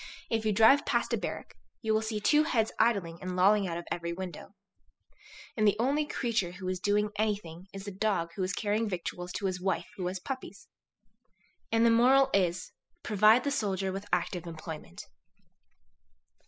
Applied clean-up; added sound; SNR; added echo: classical method spectral subtraction.